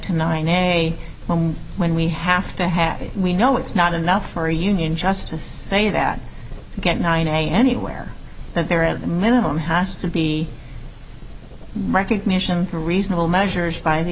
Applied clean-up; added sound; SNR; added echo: none; Writing; 17 dB; none.